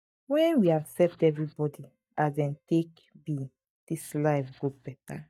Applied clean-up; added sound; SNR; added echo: neural mask model DeepFilterNet 3.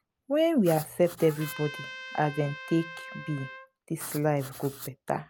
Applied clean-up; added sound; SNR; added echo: none; Trumpet + Writing; 14 dB; none.